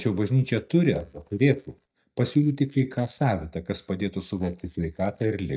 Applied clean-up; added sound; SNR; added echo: neural mask model DeepFilterNet 3.